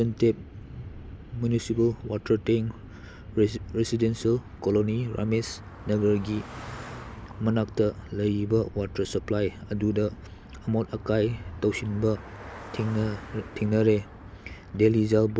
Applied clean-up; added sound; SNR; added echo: none; Car passing by + Train; 18 dB; none.